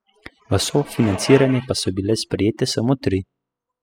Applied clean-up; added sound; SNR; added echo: classical method spectral subtraction.